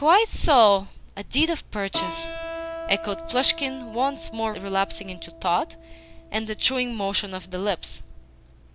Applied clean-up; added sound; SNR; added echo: none; Keyboard (musical); 13 dB; none.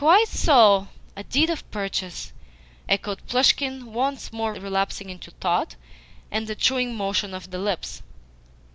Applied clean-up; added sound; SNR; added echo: none; none; none; none.